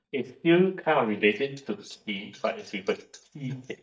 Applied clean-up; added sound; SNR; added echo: neural mask model DeepFilterNet 3.